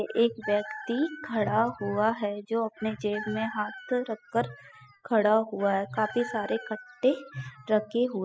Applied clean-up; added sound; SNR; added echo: classical method spectral subtraction.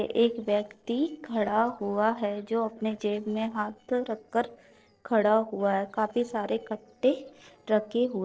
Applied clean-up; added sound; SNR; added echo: neural separator model SepFormer DNS4.